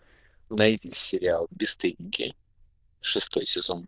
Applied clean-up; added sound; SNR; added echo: neural diffusion model UNIVERSE++.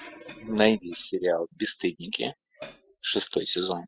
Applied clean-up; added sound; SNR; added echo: classical method spectral subtraction.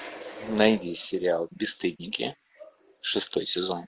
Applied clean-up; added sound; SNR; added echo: none; none; none; none.